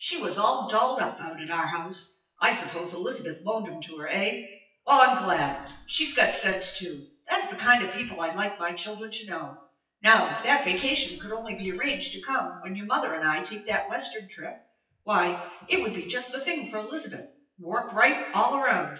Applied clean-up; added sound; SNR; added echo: classical method WPE with log-MMSE.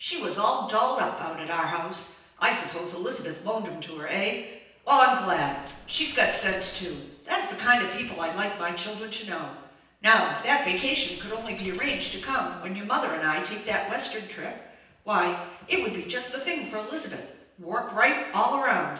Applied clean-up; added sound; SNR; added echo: none; Coin (dropping); 16 dB; reverberation time 0.9 s.